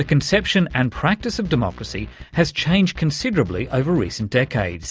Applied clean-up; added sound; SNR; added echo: none; none; none; none.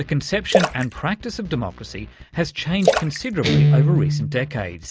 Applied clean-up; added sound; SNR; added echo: none; Splash, splatter + Guitar; -3 dB; none.